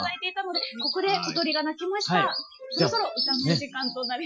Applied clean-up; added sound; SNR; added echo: classical method Wiener filter.